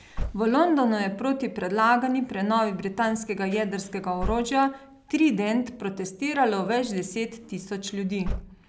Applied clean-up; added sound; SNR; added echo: none; Slam / Car; 13 dB; none.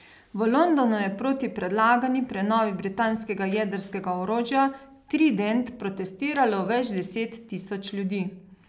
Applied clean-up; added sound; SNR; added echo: none; none; none; none.